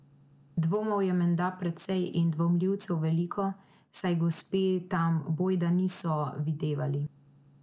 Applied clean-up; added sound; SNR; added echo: none; none; none; none.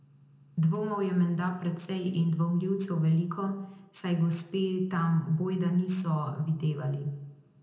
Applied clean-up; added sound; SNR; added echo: none; none; none; reverberation time 0.8 s.